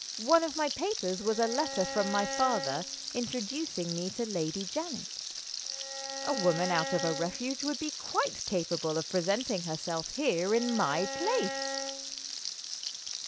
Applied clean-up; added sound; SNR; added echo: none; Frying (food) + Bowed string instrument; 5 dB; none.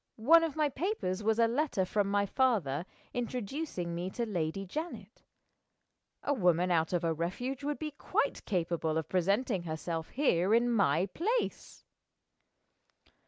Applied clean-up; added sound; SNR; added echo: none; none; none; none.